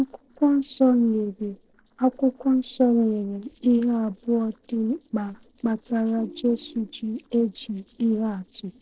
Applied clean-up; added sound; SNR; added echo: neural separator model SepFormer DNS4.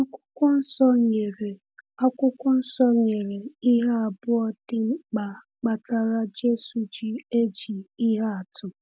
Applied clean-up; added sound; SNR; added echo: none; none; none; none.